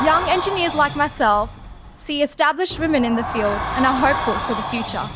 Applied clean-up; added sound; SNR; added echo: none; Sliding door; 6 dB; none.